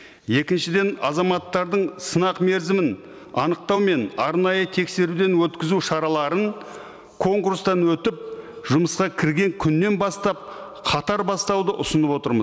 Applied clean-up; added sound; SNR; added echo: none; none; none; none.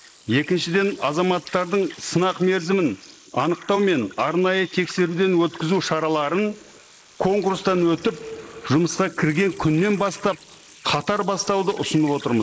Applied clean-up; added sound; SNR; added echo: neural mask model Resemble Enhance denoiser.